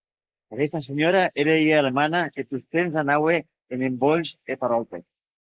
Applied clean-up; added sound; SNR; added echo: neural mask model Resemble Enhance denoiser.